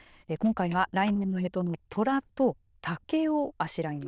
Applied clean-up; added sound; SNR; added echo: neural diffusion model UNIVERSE++.